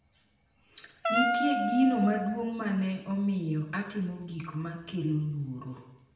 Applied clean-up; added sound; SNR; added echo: none; Wind instrument, woodwind instrument; 0 dB; reverberation time 0.7 s.